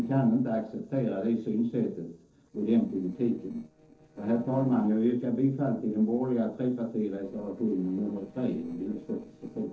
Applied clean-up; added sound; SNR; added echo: neural separator model SepFormer DNS4.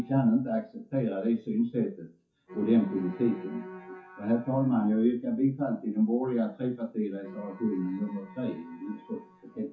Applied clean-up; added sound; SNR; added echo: classical method WPE with log-MMSE.